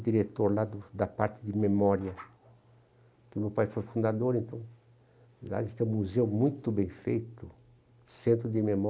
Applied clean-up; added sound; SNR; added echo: none; none; none; none.